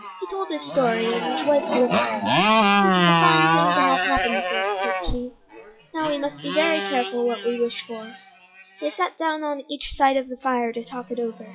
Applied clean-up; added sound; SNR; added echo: classical method WPE with log-MMSE.